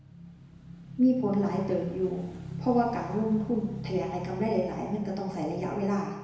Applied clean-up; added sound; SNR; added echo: none; Motorcycle / Engine; 12 dB; reverberation time 1.0 s.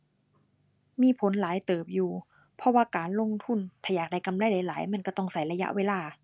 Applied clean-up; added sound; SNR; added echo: none; none; none; none.